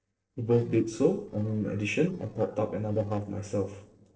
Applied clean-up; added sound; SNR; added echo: neural separator model SepFormer DNS4.